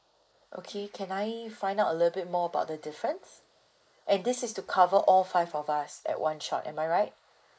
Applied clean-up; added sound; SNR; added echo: neural mask model Resemble Enhance denoiser.